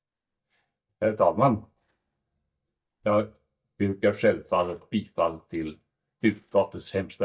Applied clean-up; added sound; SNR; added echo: neural mask model DeepFilterNet 3.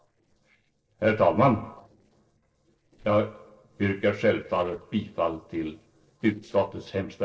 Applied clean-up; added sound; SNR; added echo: neural separator model SepFormer DNS4.